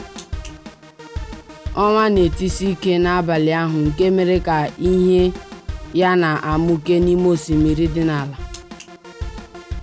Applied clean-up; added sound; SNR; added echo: none; Drum kit; 12 dB; none.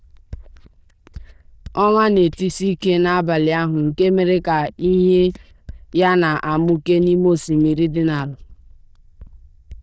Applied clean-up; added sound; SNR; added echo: neural diffusion model UNIVERSE++.